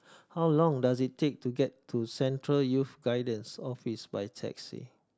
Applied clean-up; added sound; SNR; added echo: none; none; none; none.